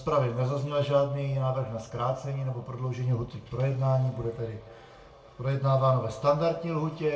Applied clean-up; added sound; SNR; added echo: none; none; none; reverberation time 0.3 s.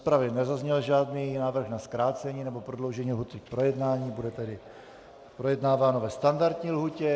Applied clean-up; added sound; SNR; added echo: none; none; none; none.